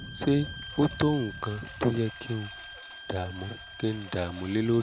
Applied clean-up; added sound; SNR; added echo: none; Bowed string instrument + Engine; 13 dB; none.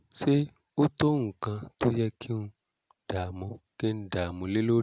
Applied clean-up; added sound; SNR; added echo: none; none; none; none.